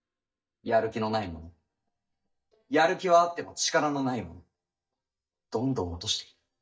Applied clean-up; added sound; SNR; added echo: neural mask model DeepFilterNet 3.